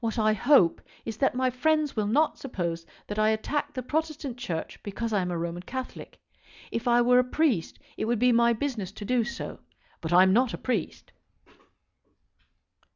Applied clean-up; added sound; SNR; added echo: none; none; none; none.